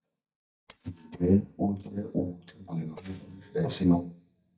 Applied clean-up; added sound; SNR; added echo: neural mask model DeepFilterNet 3.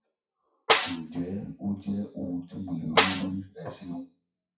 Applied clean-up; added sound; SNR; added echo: classical method WPE with log-MMSE.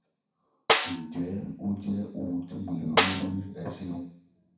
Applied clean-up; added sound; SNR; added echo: none; Snare drum; -3 dB; reverberation time 0.6 s.